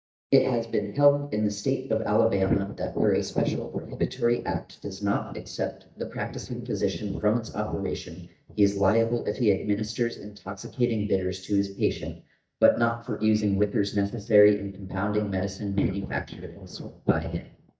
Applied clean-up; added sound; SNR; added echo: neural mask model DeepFilterNet 3.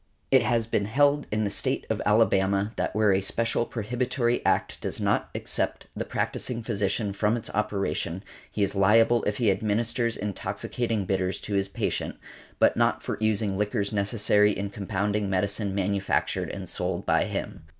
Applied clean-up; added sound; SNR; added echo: none; none; none; none.